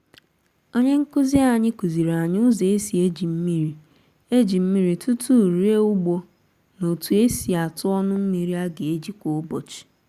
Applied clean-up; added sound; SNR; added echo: none; none; none; none.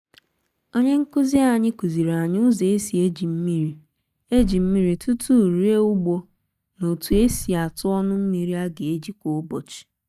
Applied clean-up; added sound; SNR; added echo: neural mask model DeepFilterNet 3.